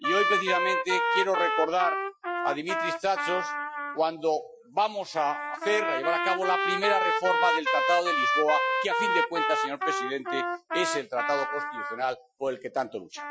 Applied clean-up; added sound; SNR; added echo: classical method Wiener filter.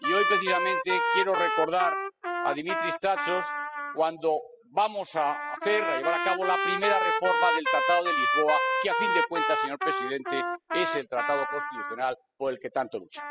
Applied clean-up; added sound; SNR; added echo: classical method spectral subtraction.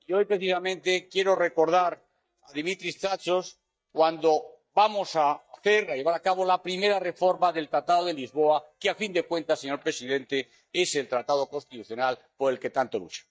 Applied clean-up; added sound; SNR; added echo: neural mask model DeepFilterNet 3.